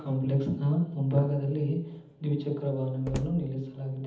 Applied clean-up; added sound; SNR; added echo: none; Slam; 17 dB; reverberation time 0.8 s.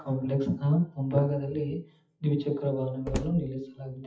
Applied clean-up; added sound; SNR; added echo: classical method WPE with log-MMSE.